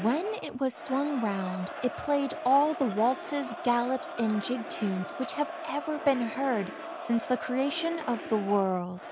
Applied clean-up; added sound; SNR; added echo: none; Crowd; 10 dB; none.